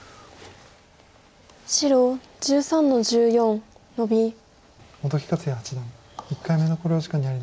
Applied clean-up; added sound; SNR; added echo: none; none; none; none.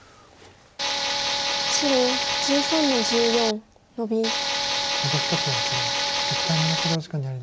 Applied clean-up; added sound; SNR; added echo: none; Tools; -3 dB; none.